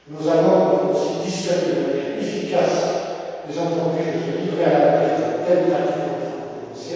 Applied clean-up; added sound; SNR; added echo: none; none; none; reverberation time 2.2 s.